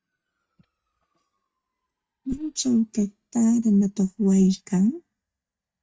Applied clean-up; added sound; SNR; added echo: neural mask model DeepFilterNet 3.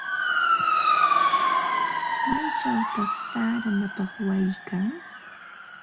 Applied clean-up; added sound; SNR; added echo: none; Motor vehicle (road) / Siren; -5 dB; reverberation time 0.2 s.